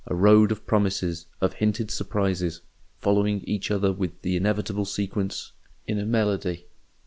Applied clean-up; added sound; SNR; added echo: none; none; none; none.